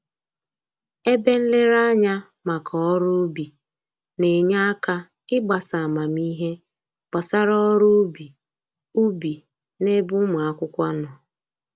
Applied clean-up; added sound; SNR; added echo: none; none; none; none.